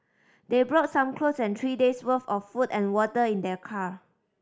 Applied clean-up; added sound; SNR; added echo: none; none; none; none.